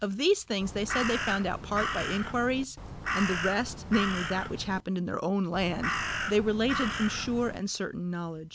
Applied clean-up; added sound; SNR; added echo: none; Crow; 4 dB; none.